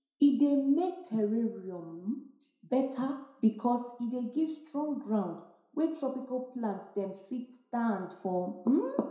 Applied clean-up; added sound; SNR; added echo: none; none; none; reverberation time 0.5 s.